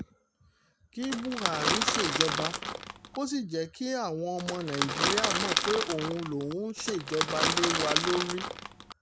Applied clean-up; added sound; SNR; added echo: none; Crackle / Crushing; -3 dB; none.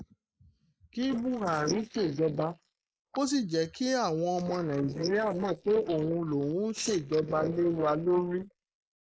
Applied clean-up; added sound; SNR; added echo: neural mask model Resemble Enhance denoiser.